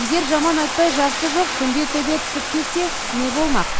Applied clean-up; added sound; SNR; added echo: none; Bathtub (filling or washing); 3 dB; none.